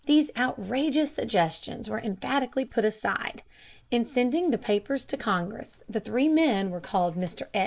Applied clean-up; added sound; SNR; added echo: neural mask model Resemble Enhance denoiser.